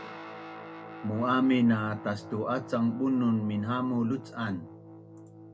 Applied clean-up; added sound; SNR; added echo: none; Guitar; 15 dB; none.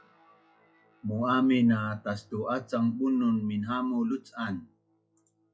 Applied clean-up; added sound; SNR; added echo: classical method log-MMSE.